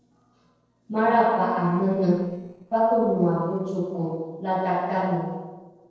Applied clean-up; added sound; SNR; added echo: neural separator model SepFormer DNS4.